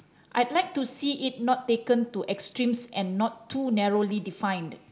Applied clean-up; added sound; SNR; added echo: none; none; none; none.